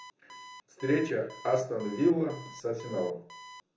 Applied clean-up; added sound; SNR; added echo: none; Alarm; 18 dB; reverberation time 0.6 s.